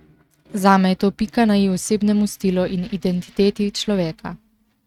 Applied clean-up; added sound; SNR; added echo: neural mask model RNNoise.